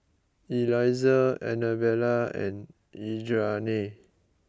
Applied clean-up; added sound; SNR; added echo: none; none; none; none.